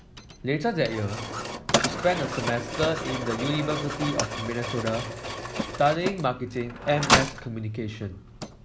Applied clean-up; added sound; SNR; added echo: none; Mechanisms; 2 dB; none.